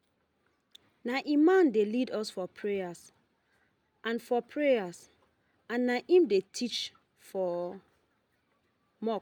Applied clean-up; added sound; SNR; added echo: none; none; none; none.